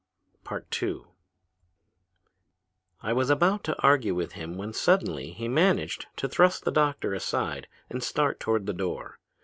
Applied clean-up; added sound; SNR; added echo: none; none; none; none.